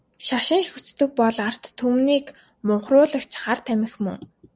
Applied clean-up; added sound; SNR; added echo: none; none; none; none.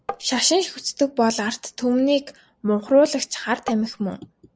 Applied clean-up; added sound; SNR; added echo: none; Tap; 11 dB; none.